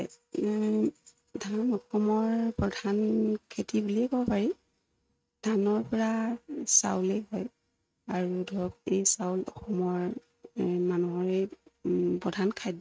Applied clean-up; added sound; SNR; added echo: neural mask model RNNoise.